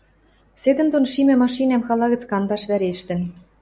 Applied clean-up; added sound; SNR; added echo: none; none; none; none.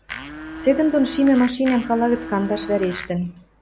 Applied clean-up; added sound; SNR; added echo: none; Domestic sounds, home sounds; 12 dB; none.